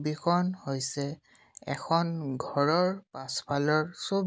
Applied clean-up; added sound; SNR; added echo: none; none; none; none.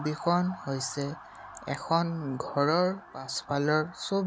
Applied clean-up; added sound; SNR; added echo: none; Motor vehicle (road) / Siren; 17 dB; none.